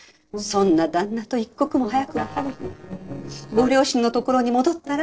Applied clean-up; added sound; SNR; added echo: neural separator model SepFormer DNS4.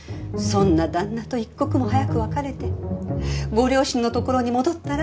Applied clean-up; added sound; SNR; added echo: none; none; none; none.